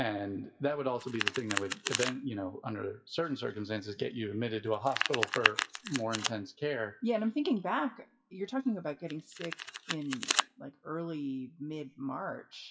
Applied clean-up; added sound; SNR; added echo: classical method WPE with log-MMSE.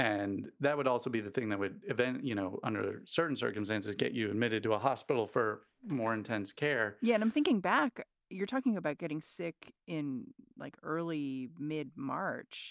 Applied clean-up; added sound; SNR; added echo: none; none; none; none.